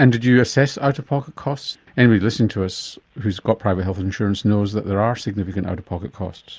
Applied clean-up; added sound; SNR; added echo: none; none; none; none.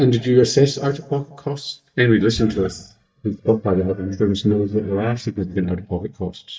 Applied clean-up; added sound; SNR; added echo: neural mask model DeepFilterNet 3.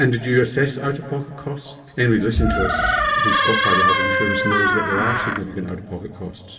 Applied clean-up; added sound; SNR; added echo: none; Door; -4 dB; reverberation time 2.3 s.